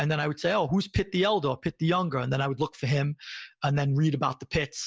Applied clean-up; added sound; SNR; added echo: none; none; none; none.